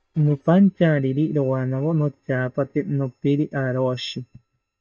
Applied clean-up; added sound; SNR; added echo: neural mask model DeepFilterNet 3.